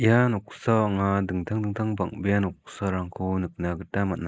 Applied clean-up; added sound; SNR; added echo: neural mask model Resemble Enhance denoiser.